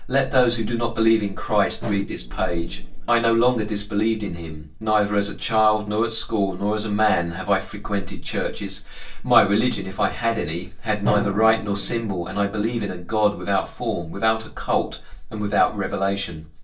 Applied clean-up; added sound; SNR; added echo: neural separator model SepFormer DNS4.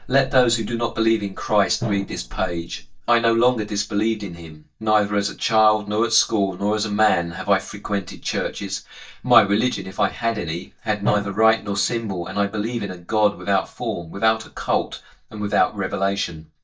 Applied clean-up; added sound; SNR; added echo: neural mask model DeepFilterNet 3.